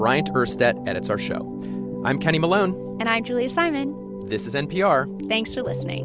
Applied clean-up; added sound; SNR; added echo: none; none; none; none.